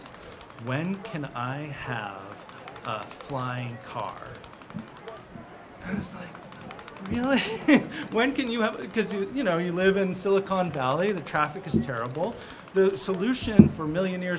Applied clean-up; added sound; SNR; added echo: none; Crowd; 17 dB; none.